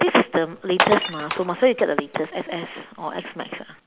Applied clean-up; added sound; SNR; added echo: none; Glass; 5 dB; none.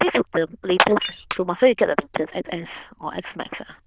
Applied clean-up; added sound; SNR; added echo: neural diffusion model UNIVERSE++.